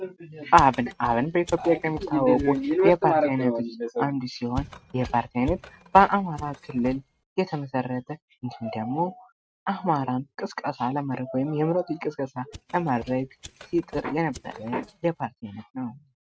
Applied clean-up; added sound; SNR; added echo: neural mask model RNNoise.